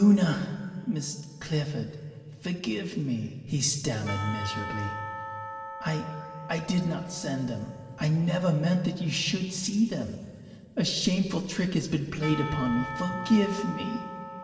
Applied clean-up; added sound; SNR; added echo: none; Church bell / Percussion; 13 dB; reverberation time 1.9 s.